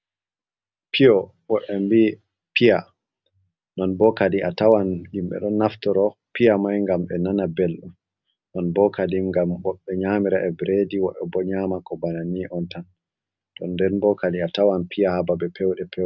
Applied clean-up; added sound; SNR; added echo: none; none; none; none.